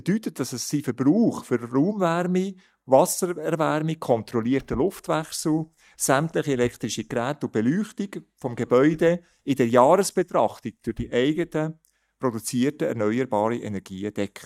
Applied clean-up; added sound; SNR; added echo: neural mask model DeepFilterNet 3.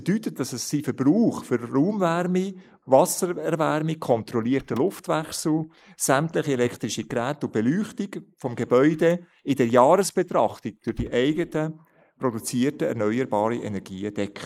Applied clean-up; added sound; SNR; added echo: neural mask model Resemble Enhance denoiser.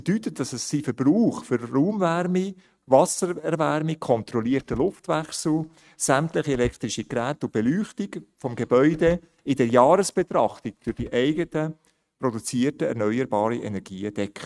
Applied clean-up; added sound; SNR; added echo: neural mask model RNNoise.